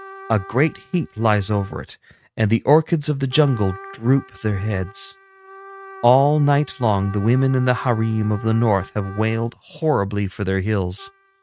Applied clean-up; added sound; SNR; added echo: neural mask model RNNoise.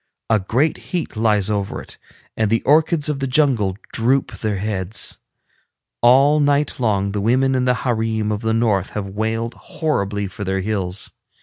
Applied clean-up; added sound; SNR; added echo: none; none; none; none.